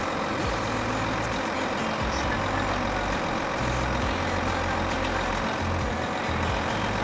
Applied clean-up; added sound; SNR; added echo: none; Truck; -4 dB; none.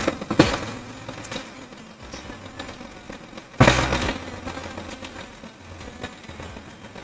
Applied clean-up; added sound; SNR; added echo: neural mask model RNNoise.